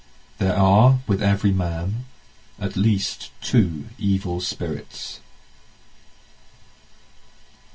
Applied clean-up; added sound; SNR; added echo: none; none; none; reverberation time 0.1 s.